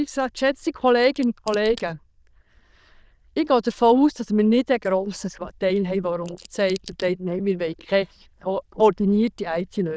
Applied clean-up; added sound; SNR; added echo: neural diffusion model UNIVERSE++.